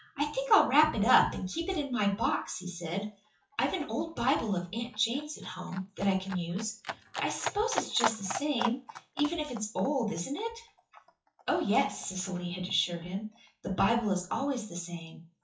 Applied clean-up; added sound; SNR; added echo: classical method WPE with log-MMSE.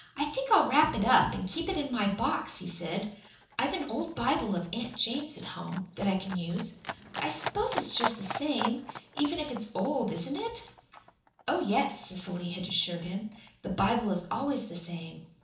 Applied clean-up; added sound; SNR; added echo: none; Livestock, farm animals, working animals; 12 dB; reverberation time 1.2 s.